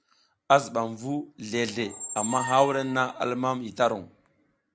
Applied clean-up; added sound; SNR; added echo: none; Squeak; 11 dB; none.